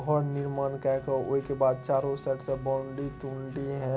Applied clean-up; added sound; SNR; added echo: none; Engine + Wind instrument, woodwind instrument; 19 dB; none.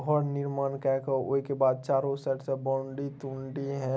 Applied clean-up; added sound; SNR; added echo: none; none; none; none.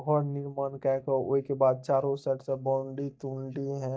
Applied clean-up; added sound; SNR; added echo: neural mask model DeepFilterNet 3.